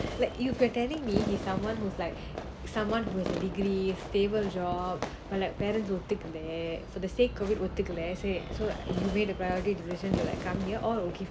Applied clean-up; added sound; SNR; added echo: none; Fireworks; 7 dB; none.